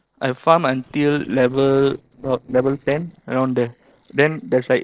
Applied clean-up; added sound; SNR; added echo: neural separator model SepFormer DNS4.